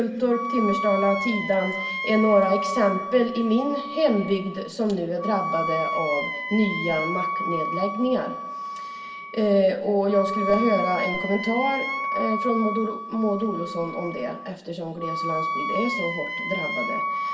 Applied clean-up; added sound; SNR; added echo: none; Wind instrument, woodwind instrument; 5 dB; reverberation time 0.2 s.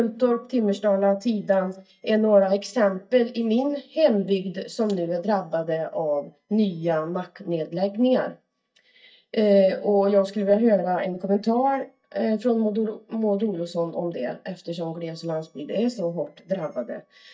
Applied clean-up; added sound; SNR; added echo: neural mask model DeepFilterNet 3.